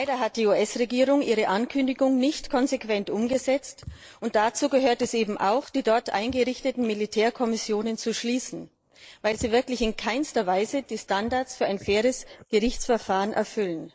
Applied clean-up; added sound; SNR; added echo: neural mask model Resemble Enhance denoiser.